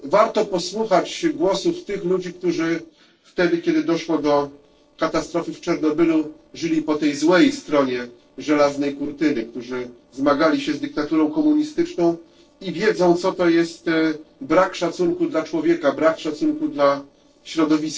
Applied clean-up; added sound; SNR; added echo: neural separator model SepFormer DNS4.